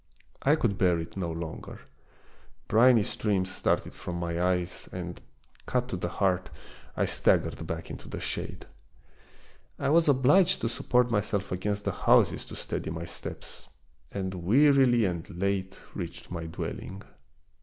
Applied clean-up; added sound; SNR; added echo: none; none; none; none.